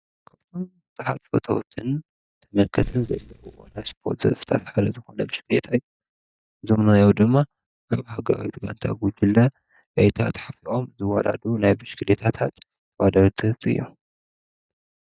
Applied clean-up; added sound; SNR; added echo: neural mask model DeepFilterNet 3.